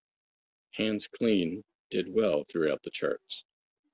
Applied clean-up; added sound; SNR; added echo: none; none; none; none.